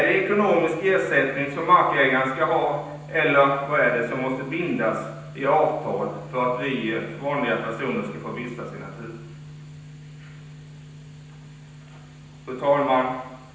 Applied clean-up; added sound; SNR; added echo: none; none; none; reverberation time 0.9 s.